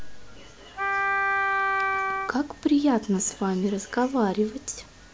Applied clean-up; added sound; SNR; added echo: none; Wind instrument, woodwind instrument; -1 dB; none.